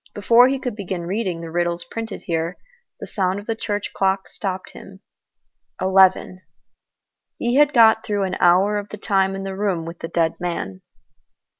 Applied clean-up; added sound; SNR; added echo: none; none; none; none.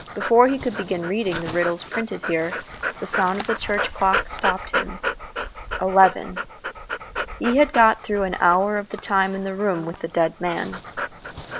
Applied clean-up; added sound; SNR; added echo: none; Dog; 7 dB; none.